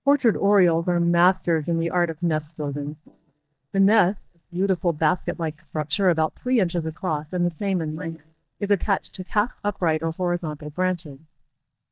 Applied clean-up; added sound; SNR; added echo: neural mask model DeepFilterNet 3.